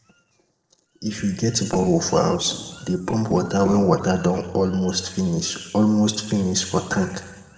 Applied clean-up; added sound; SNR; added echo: neural separator model SepFormer DNS4.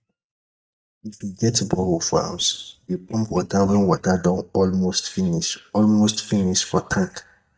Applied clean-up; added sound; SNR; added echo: neural mask model DeepFilterNet 3.